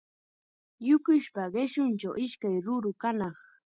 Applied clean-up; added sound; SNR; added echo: none; none; none; none.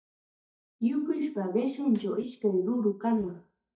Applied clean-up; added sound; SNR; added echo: neural mask model DeepFilterNet 3.